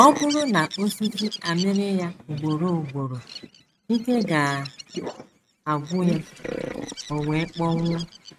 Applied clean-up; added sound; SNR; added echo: neural mask model RNNoise.